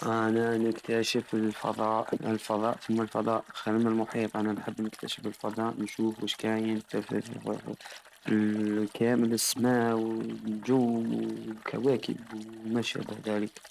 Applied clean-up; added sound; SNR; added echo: neural mask model RNNoise.